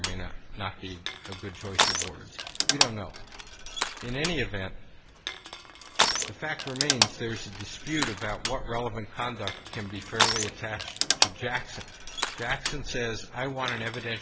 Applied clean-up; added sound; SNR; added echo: none; Crushing; -3 dB; none.